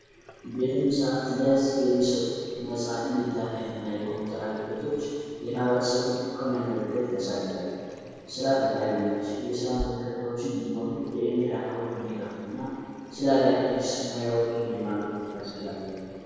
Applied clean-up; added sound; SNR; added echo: none; Sink (filling or washing) / Water tap, faucet; 19 dB; reverberation time 2.2 s.